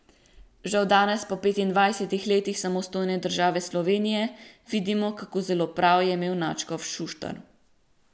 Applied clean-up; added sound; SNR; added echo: none; none; none; none.